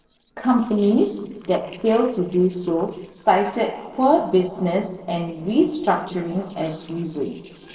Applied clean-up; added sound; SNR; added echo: neural separator model SepFormer DNS4.